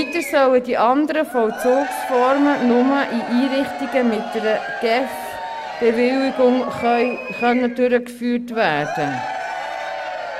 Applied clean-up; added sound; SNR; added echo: none; Crowd / Cheering; 9 dB; none.